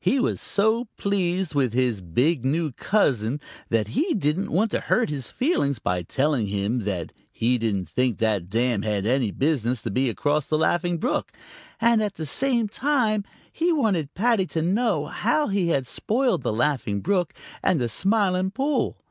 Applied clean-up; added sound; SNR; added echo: none; none; none; none.